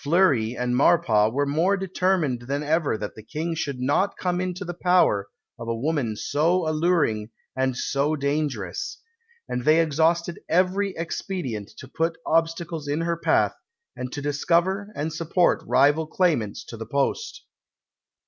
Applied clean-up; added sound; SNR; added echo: none; none; none; none.